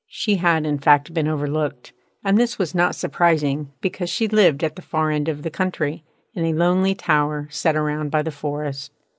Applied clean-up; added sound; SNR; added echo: none; none; none; none.